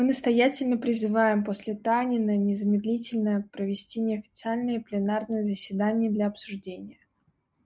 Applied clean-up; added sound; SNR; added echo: none; none; none; none.